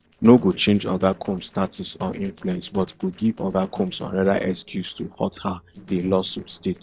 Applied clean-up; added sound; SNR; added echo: neural separator model SepFormer DNS4.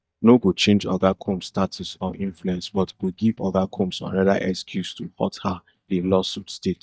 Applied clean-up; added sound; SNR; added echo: neural mask model DeepFilterNet 3.